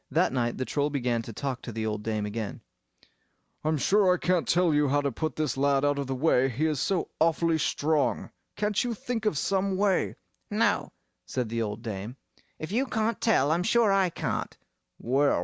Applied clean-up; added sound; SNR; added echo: none; none; none; none.